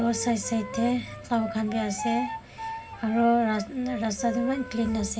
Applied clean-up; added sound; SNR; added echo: none; Wind instrument, woodwind instrument; 10 dB; reverberation time 0.4 s.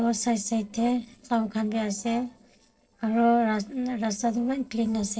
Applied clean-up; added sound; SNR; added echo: neural separator model SepFormer DNS4.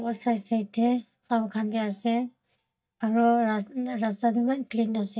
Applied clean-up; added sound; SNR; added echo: neural mask model DeepFilterNet 3.